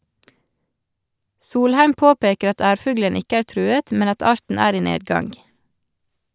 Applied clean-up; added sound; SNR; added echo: none; none; none; none.